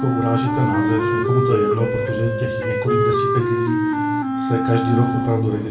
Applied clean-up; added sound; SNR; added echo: none; Wind instrument, woodwind instrument; -1 dB; reverberation time 2.2 s.